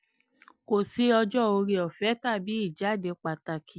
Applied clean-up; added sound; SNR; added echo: none; none; none; none.